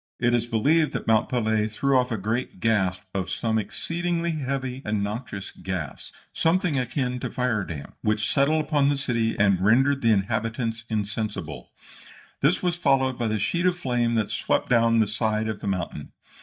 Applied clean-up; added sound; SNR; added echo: neural mask model DeepFilterNet 3.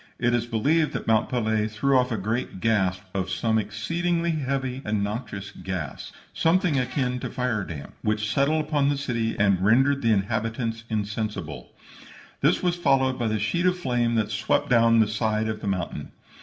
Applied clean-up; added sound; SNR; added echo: none; Meow; 17 dB; reverberation time 0.6 s.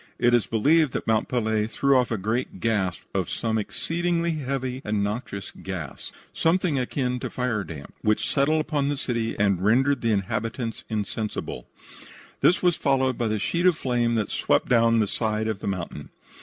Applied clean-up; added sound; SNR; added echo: none; none; none; none.